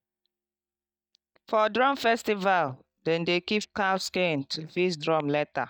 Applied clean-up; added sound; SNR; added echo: neural mask model DeepFilterNet 3.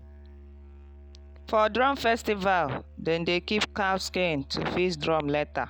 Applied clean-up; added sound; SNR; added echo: none; Musical instrument; 19 dB; none.